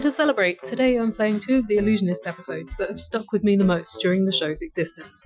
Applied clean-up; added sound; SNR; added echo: classical method Wiener filter.